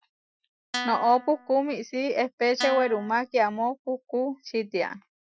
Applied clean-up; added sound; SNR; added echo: classical method Wiener filter.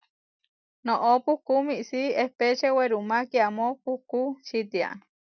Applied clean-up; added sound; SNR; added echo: none; none; none; none.